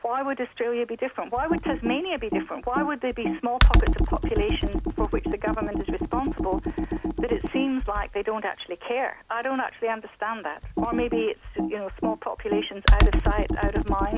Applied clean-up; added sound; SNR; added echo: none; Computer keyboard; -3 dB; none.